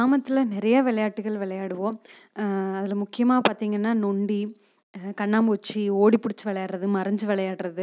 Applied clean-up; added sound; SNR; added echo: none; none; none; none.